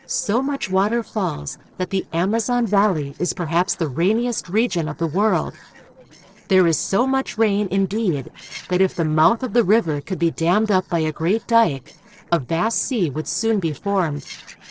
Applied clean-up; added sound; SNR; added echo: neural separator model SepFormer DNS4.